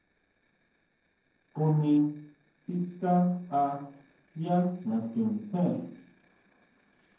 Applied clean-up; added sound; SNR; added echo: neural separator model SepFormer DNS4.